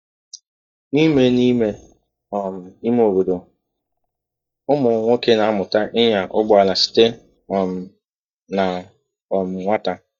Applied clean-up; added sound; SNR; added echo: neural mask model DeepFilterNet 3.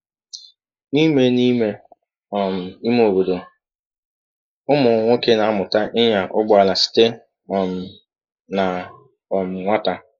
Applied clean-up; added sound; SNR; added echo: neural mask model Resemble Enhance denoiser.